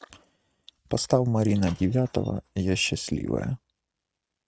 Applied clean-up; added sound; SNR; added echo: neural mask model RNNoise.